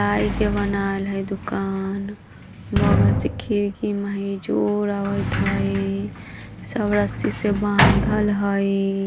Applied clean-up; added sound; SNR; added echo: none; Sliding door; 2 dB; none.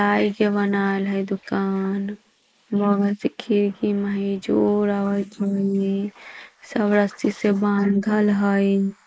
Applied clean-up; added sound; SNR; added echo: neural mask model Resemble Enhance denoiser.